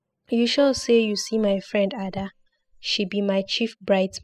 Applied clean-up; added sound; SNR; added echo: classical method spectral subtraction.